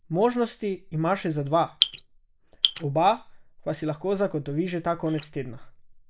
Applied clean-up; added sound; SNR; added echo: neural mask model Resemble Enhance denoiser.